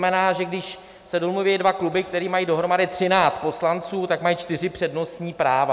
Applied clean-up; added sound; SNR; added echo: none; none; none; none.